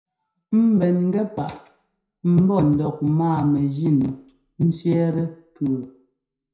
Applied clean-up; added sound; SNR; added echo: none; none; none; reverberation time 0.4 s.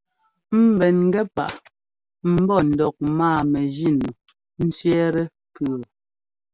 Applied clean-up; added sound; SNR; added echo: none; none; none; none.